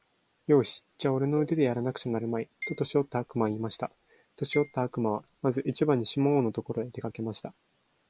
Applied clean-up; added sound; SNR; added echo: none; Cowbell + Marimba, xylophone; 18 dB; none.